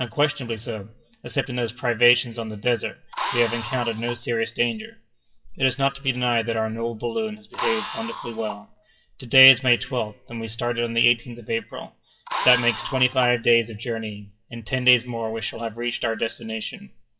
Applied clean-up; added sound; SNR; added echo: classical method WPE with log-MMSE.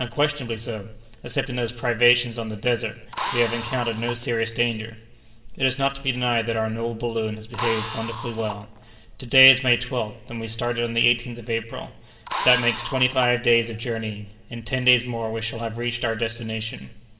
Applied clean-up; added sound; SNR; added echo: none; Drill; 9 dB; reverberation time 1.6 s.